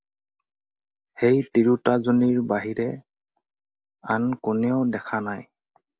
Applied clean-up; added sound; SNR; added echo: none; none; none; none.